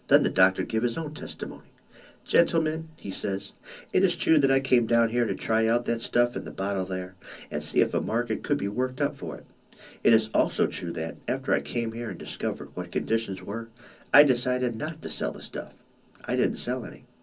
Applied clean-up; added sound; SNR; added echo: none; none; none; reverberation time 0.4 s.